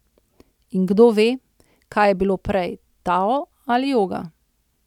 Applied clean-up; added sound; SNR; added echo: none; none; none; none.